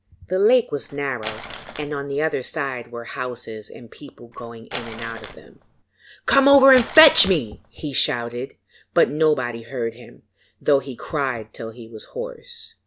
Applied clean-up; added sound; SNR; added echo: none; Crumpling, crinkling; 13 dB; none.